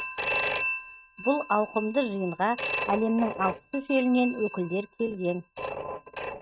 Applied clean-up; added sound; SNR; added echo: neural mask model RNNoise.